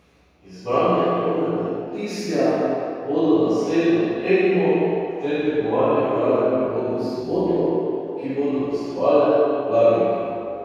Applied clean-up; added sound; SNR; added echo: none; none; none; reverberation time 2.2 s.